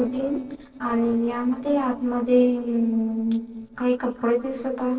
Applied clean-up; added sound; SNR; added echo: neural separator model SepFormer DNS4.